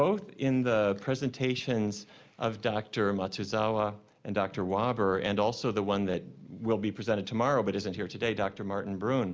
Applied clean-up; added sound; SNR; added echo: none; none; none; none.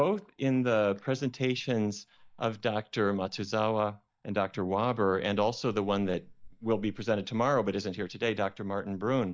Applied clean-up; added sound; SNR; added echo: neural mask model DeepFilterNet 3.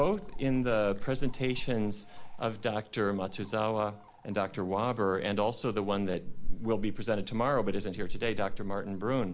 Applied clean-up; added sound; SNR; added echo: none; Cricket / Frog; 3 dB; none.